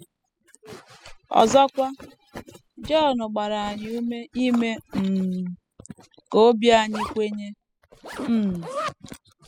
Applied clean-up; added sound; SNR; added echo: classical method spectral subtraction.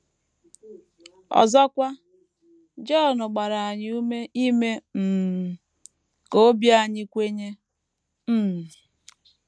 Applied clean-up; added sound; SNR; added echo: none; none; none; none.